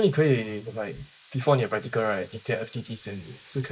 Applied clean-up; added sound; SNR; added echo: neural mask model Resemble Enhance denoiser.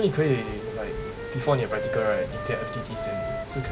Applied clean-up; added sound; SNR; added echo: none; Wind instrument, woodwind instrument; 5 dB; none.